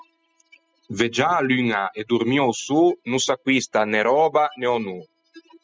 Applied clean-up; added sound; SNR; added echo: classical method spectral subtraction.